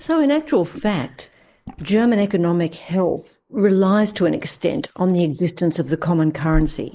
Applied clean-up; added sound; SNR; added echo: neural mask model Resemble Enhance denoiser.